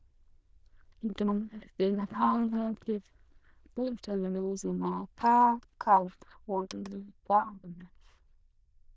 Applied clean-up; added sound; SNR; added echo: neural diffusion model UNIVERSE++.